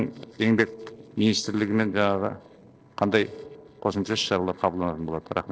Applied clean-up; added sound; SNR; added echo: neural separator model SepFormer DNS4.